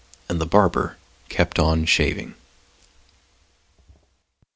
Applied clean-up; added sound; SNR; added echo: none; none; none; none.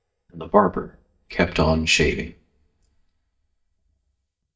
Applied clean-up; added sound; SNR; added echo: neural mask model DeepFilterNet 3.